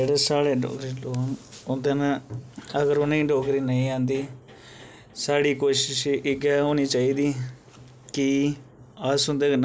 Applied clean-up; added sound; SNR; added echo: none; none; none; none.